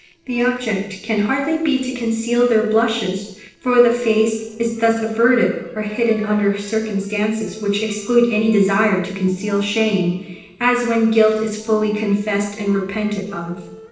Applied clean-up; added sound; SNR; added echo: neural separator model SepFormer DNS4.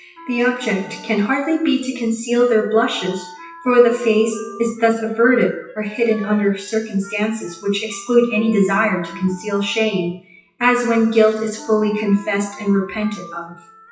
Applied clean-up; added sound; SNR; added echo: classical method WPE with log-MMSE.